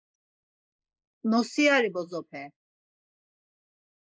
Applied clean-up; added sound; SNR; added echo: neural mask model Resemble Enhance denoiser.